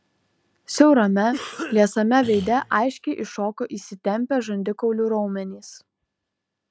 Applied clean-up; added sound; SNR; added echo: none; Cough; 13 dB; none.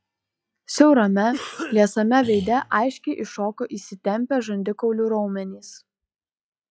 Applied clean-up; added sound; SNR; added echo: classical method log-MMSE.